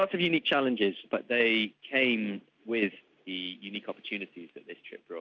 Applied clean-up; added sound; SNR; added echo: none; none; none; none.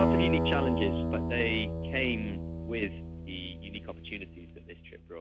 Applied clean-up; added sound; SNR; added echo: none; Acoustic guitar; -3 dB; none.